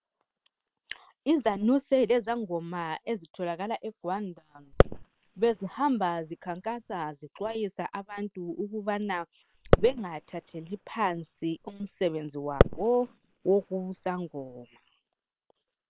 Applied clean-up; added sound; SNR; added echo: neural separator model SepFormer WHAM!.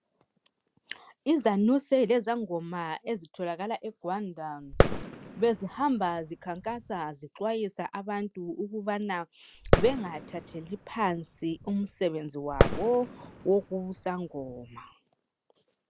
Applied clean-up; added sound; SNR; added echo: none; Fireworks; 0 dB; none.